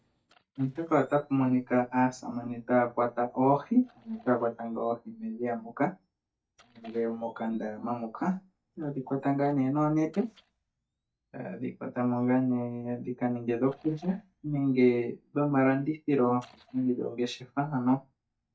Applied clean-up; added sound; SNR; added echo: neural mask model DeepFilterNet 3.